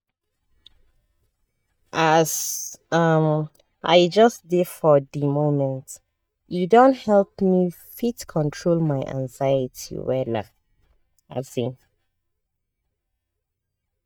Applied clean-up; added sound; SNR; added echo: neural mask model DeepFilterNet 3.